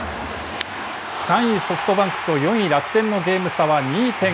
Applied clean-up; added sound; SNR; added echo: none; none; none; none.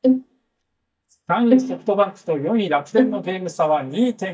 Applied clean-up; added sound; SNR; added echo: neural mask model DeepFilterNet 3.